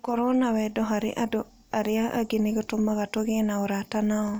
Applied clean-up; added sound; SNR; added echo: none; none; none; none.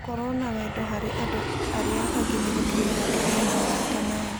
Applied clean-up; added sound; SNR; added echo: none; Aircraft; -4 dB; none.